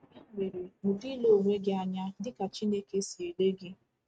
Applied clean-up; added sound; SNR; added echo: neural mask model RNNoise.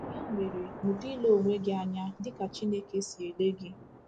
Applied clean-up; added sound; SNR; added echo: none; Thunder / Rain; 14 dB; none.